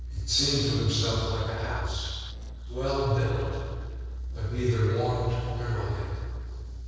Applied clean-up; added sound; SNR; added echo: neural separator model SepFormer DNS4.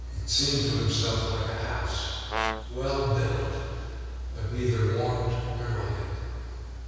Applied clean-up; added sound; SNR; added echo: none; Brass instrument; 5 dB; reverberation time 2.2 s.